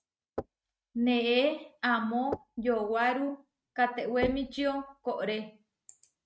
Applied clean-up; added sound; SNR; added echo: neural mask model RNNoise.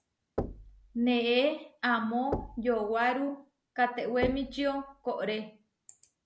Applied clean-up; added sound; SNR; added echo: none; Knock; 11 dB; none.